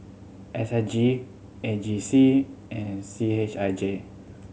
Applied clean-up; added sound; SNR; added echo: none; none; none; none.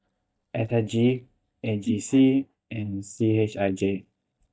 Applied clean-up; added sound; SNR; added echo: neural mask model DeepFilterNet 3.